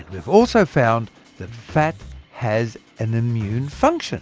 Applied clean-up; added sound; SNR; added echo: none; none; none; none.